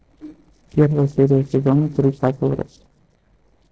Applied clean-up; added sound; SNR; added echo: neural separator model SepFormer DNS4.